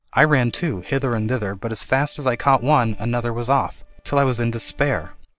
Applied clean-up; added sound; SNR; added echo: neural separator model SepFormer DNS4.